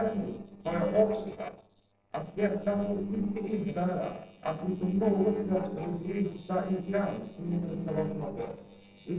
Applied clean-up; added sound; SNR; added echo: neural separator model SepFormer DNS4.